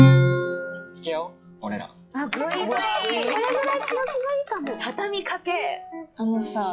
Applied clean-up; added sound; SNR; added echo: classical method log-MMSE.